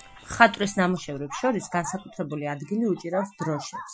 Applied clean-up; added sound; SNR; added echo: classical method Wiener filter.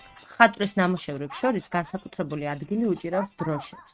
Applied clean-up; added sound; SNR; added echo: neural mask model RNNoise.